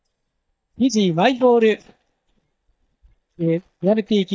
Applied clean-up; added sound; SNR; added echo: neural mask model DeepFilterNet 3.